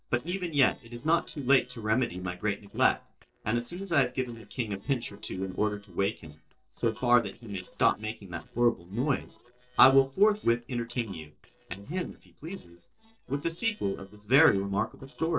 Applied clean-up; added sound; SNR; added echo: neural separator model SepFormer DNS4.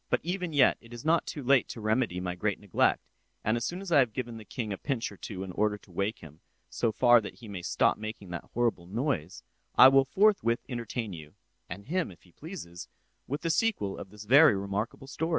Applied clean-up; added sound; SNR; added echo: none; none; none; none.